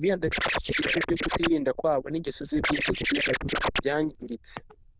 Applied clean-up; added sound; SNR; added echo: neural diffusion model UNIVERSE++.